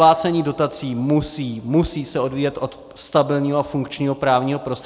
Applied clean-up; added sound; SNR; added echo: none; none; none; none.